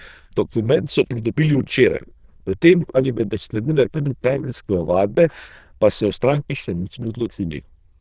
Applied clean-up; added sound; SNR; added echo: neural diffusion model UNIVERSE++.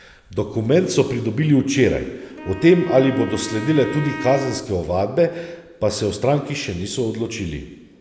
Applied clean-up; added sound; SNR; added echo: none; Wind instrument, woodwind instrument; 13 dB; none.